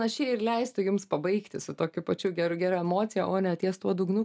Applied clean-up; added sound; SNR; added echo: none; none; none; none.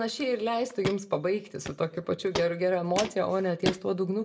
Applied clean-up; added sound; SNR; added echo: none; Walk, footsteps; 10 dB; reverberation time 0.4 s.